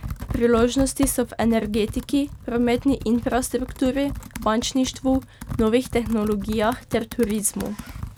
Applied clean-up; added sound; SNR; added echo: none; Computer keyboard; 11 dB; none.